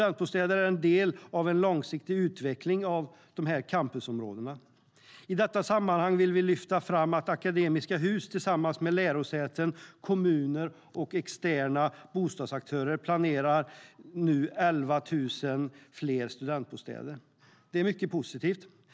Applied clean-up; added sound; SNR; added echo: none; none; none; none.